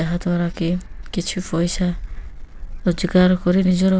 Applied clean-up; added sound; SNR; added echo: none; Gull, seagull; 11 dB; none.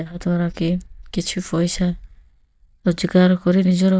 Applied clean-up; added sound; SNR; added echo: neural mask model DeepFilterNet 3.